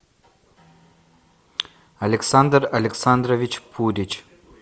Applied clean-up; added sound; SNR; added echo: none; none; none; none.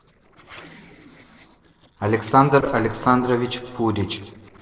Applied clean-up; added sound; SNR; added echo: neural separator model SepFormer DNS4.